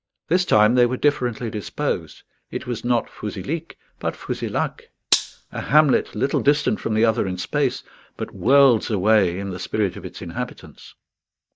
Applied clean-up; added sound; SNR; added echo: neural mask model DeepFilterNet 3.